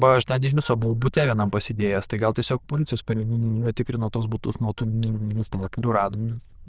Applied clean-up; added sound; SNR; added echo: neural diffusion model UNIVERSE++.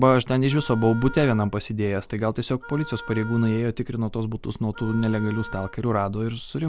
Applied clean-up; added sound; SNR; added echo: none; Wind instrument, woodwind instrument; 18 dB; none.